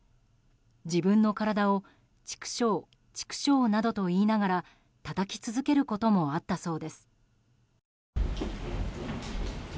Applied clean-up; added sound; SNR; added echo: none; none; none; none.